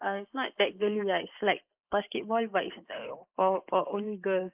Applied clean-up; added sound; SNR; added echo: neural mask model Resemble Enhance denoiser.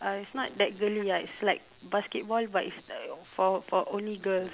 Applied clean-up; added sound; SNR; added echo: none; none; none; none.